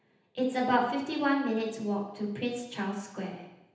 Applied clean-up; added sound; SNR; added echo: none; none; none; reverberation time 0.9 s.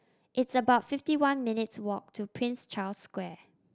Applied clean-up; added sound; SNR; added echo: none; none; none; none.